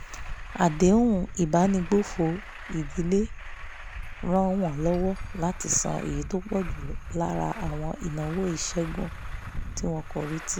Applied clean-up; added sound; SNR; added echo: none; Truck; 8 dB; none.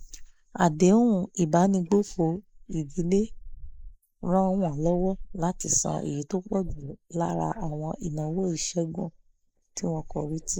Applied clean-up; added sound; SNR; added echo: neural mask model Resemble Enhance denoiser.